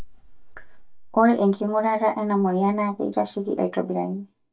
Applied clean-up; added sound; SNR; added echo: neural mask model DeepFilterNet 3.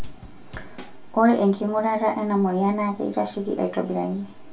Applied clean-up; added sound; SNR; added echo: none; Drum / Drum kit; 19 dB; reverberation time 0.2 s.